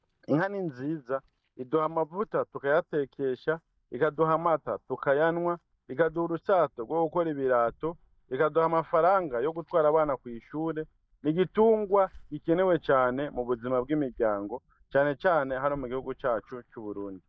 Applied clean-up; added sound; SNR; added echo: neural mask model DeepFilterNet 3.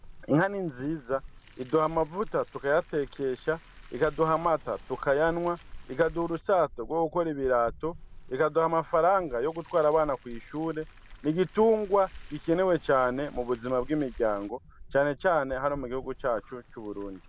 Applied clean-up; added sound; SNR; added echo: none; Car; 18 dB; none.